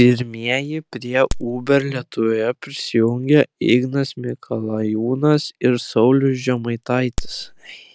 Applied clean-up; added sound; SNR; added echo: none; Crack; 11 dB; none.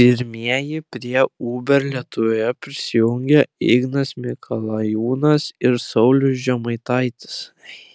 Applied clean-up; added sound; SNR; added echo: none; none; none; none.